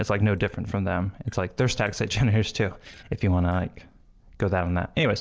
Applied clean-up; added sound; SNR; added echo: neural separator model SepFormer DNS4.